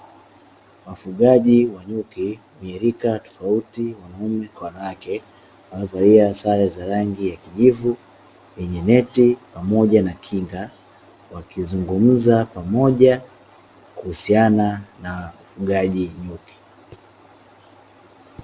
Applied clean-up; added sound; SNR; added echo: none; none; none; none.